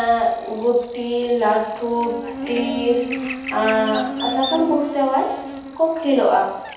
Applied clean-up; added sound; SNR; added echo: none; Buzz; 9 dB; reverberation time 0.8 s.